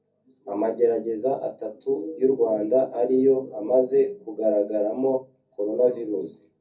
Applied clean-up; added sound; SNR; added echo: none; none; none; reverberation time 0.3 s.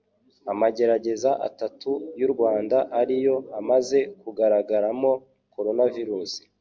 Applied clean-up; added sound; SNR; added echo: none; none; none; none.